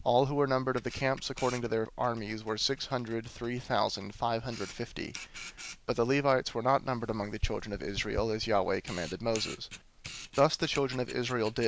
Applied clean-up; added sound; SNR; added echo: none; Camera; 14 dB; none.